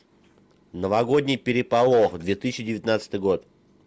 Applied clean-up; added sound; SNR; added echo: none; none; none; none.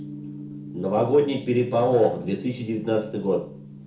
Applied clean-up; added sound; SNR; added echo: none; Gong; 14 dB; reverberation time 0.5 s.